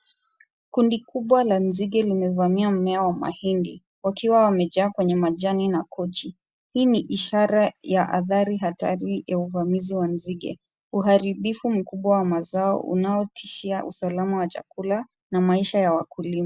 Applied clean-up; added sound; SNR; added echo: none; none; none; none.